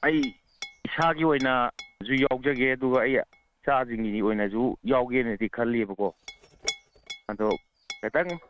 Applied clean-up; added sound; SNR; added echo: neural mask model RNNoise.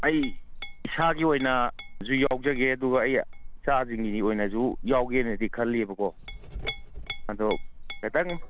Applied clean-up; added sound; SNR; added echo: none; Chink, clink; 7 dB; none.